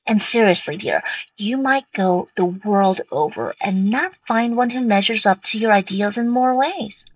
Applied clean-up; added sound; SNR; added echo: neural mask model Resemble Enhance denoiser.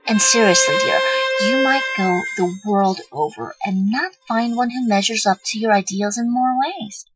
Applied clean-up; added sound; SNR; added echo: classical method Wiener filter.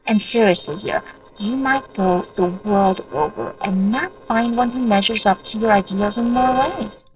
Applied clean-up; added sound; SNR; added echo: neural separator model SepFormer DNS4.